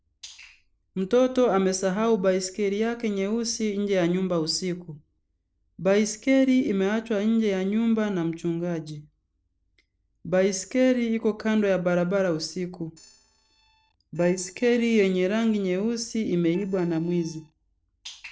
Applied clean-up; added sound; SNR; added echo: neural separator model SepFormer DNS4.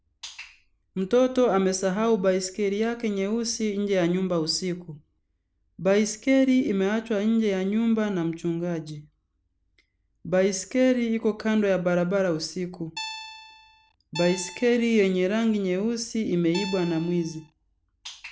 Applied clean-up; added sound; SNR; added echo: none; Guitar; 13 dB; none.